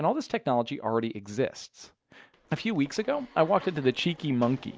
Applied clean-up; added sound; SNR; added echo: none; none; none; none.